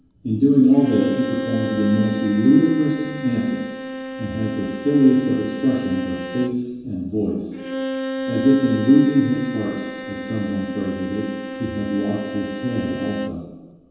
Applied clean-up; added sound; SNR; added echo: none; Bowed string instrument; 9 dB; reverberation time 1.2 s.